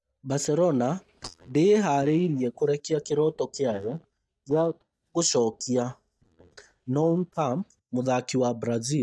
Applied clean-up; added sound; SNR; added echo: neural mask model DeepFilterNet 3.